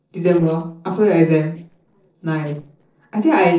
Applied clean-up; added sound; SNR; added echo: neural separator model SepFormer DNS4.